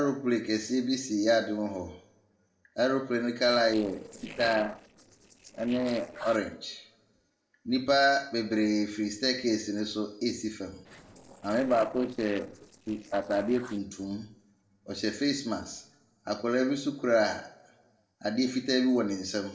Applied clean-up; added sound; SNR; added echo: neural separator model SepFormer DNS4.